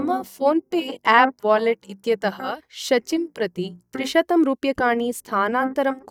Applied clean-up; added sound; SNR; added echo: neural mask model DeepFilterNet 3.